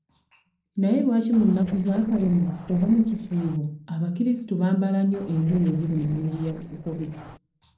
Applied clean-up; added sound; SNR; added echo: neural separator model SepFormer DNS4.